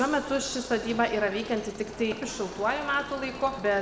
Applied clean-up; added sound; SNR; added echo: none; Tools; 19 dB; reverberation time 1.3 s.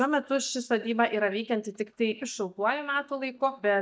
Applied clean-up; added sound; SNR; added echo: neural mask model DeepFilterNet 3.